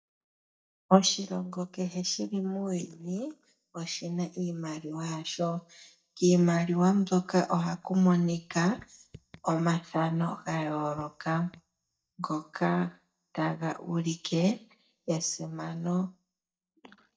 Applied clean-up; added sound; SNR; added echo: neural mask model DeepFilterNet 3.